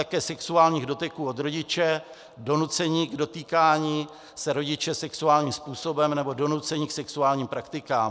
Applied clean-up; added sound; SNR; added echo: none; none; none; none.